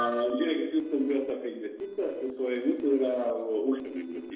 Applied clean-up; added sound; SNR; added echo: neural separator model SepFormer DNS4.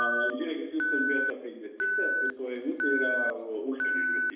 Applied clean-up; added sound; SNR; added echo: none; Alarm; -3 dB; reverberation time 0.9 s.